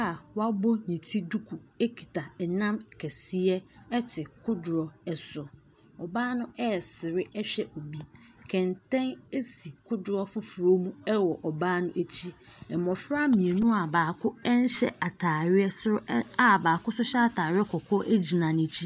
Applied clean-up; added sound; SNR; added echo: none; none; none; none.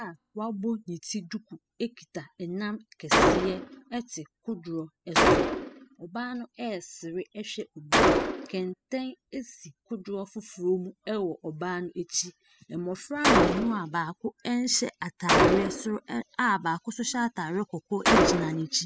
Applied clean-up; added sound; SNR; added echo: classical method spectral subtraction.